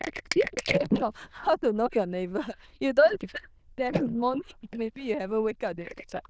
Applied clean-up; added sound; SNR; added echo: neural diffusion model UNIVERSE++.